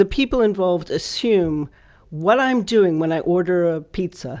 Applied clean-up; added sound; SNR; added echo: none; none; none; none.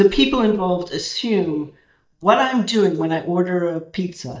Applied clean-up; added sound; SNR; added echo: neural mask model DeepFilterNet 3.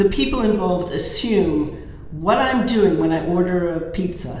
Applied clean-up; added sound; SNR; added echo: none; Thunder; 17 dB; reverberation time 1.1 s.